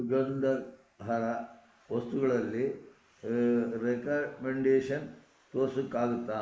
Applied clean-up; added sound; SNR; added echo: neural mask model Resemble Enhance denoiser.